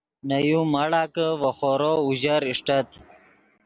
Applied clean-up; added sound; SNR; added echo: none; none; none; none.